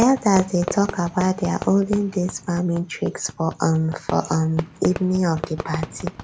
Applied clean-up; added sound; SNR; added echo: none; Fireworks; 12 dB; none.